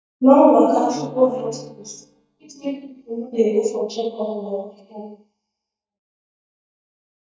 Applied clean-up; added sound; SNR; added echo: neural mask model DeepFilterNet 3.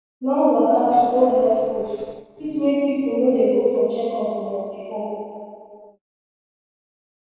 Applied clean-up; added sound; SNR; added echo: neural separator model SepFormer DNS4.